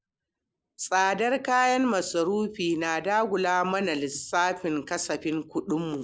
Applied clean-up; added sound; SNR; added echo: none; none; none; none.